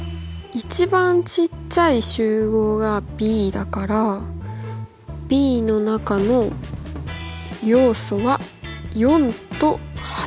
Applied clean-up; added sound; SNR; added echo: none; none; none; none.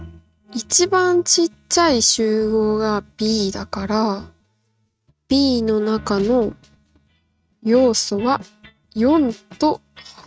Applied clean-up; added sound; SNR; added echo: neural mask model RNNoise.